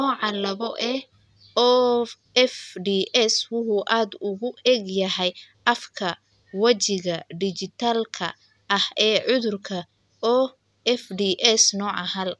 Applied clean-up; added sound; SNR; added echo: none; none; none; none.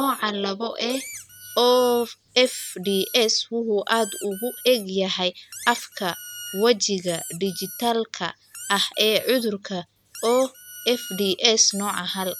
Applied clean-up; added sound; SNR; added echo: none; Squeak; 15 dB; none.